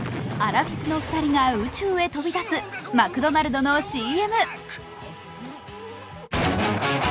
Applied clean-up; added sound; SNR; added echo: none; none; none; none.